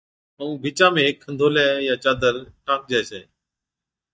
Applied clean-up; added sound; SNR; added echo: neural mask model DeepFilterNet 3.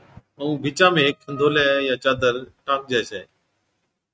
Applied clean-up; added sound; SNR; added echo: neural mask model RNNoise.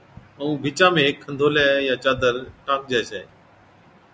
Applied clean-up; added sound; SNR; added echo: none; none; none; none.